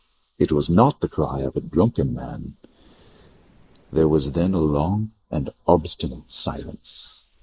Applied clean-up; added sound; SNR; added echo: neural mask model Resemble Enhance denoiser.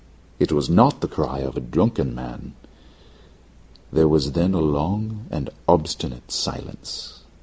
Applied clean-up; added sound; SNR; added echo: none; none; none; none.